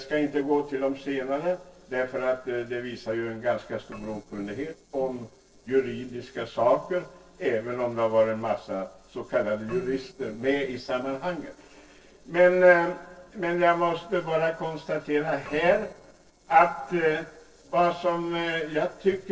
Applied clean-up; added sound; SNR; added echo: neural separator model SepFormer DNS4.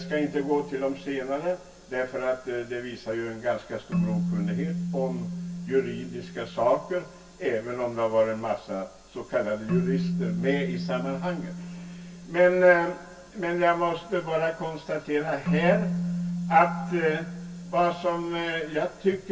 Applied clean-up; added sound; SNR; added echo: none; Keyboard (musical); 6 dB; reverberation time 0.2 s.